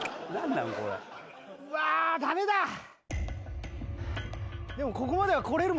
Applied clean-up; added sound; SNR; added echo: none; none; none; none.